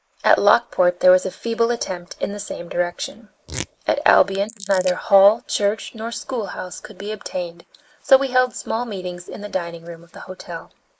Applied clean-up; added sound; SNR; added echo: neural mask model Resemble Enhance denoiser.